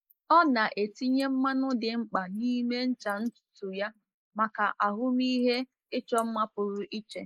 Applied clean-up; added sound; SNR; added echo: neural mask model Resemble Enhance denoiser.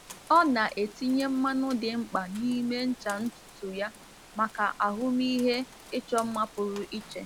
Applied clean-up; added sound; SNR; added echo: none; Rain; 20 dB; none.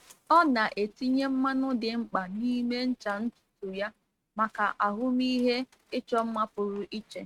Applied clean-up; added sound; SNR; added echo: neural mask model RNNoise.